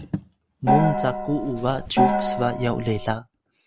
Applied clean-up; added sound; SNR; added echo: none; Gong; -2 dB; none.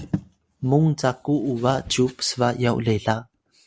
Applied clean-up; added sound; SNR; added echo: none; none; none; none.